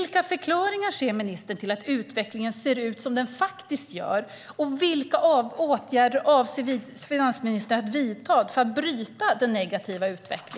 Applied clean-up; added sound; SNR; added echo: none; none; none; none.